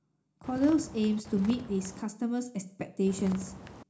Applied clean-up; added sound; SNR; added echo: none; Walk, footsteps; 13 dB; reverberation time 0.4 s.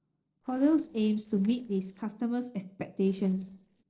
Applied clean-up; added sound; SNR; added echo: neural separator model SepFormer DNS4.